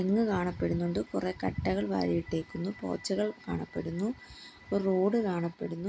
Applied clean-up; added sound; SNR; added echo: none; none; none; none.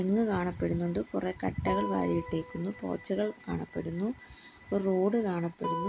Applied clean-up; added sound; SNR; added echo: none; Guitar; 12 dB; none.